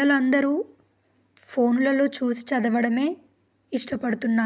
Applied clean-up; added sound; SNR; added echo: none; none; none; none.